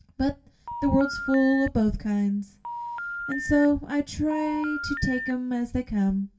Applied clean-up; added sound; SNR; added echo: none; Telephone; 9 dB; reverberation time 0.2 s.